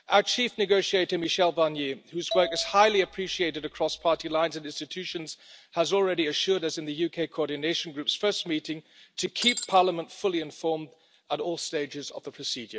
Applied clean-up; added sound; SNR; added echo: none; Shatter + Marimba, xylophone; 11 dB; none.